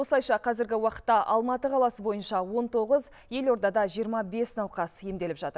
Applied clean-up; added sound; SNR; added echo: none; none; none; none.